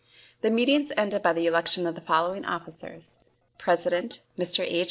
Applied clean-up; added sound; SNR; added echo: neural separator model SepFormer DNS4.